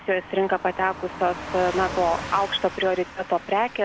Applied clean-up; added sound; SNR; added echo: none; Car passing by / Truck; 12 dB; none.